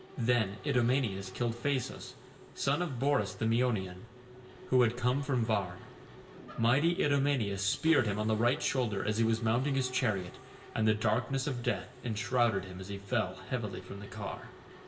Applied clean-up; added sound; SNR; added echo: none; Mechanisms; 19 dB; reverberation time 2.0 s.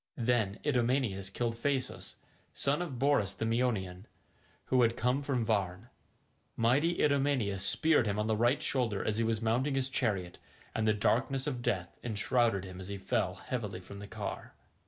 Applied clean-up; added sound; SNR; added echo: none; none; none; none.